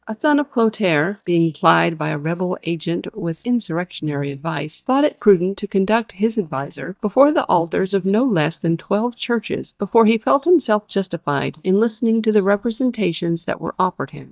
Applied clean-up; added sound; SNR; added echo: neural mask model DeepFilterNet 3.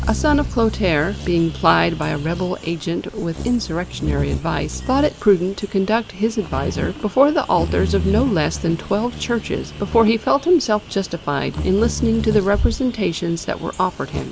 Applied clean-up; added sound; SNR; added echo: none; Bird vocalization, bird call, bird song; 8 dB; none.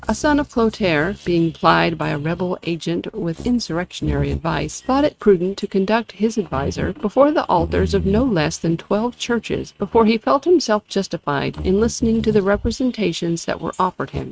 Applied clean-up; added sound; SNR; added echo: neural mask model RNNoise.